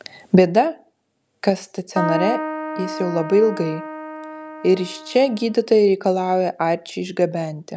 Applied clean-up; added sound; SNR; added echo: none; Keyboard (musical); 8 dB; none.